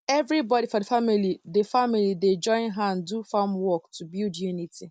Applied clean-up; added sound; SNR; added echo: none; none; none; none.